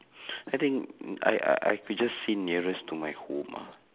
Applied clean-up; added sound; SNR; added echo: none; none; none; none.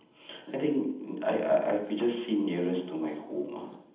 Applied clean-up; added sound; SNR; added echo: none; none; none; reverberation time 0.8 s.